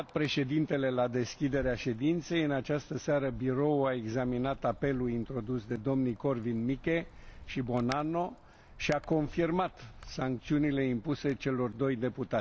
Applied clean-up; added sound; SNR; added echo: none; Wind; 18 dB; none.